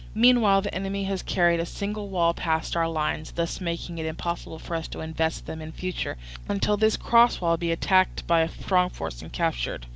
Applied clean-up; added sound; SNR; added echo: none; none; none; none.